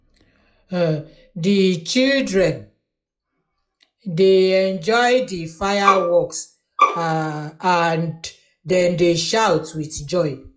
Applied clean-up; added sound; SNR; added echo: classical method log-MMSE.